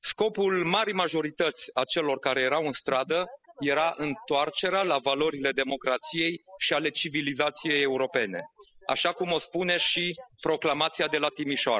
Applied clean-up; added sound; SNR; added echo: classical method spectral subtraction.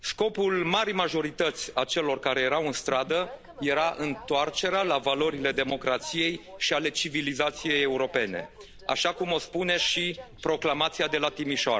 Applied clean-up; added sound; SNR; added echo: none; Train; 19 dB; none.